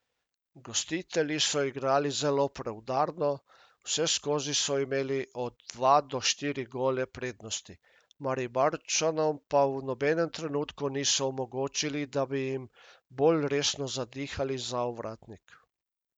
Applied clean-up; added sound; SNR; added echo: none; none; none; none.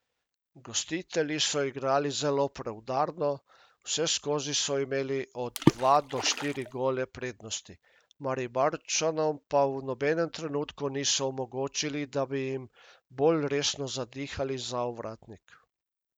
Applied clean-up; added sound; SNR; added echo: none; Water / Splash, splatter; 0 dB; none.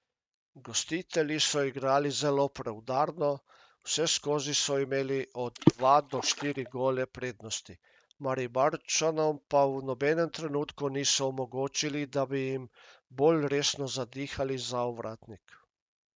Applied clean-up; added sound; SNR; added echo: neural mask model RNNoise.